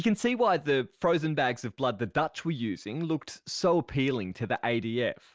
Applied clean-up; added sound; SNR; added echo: none; none; none; none.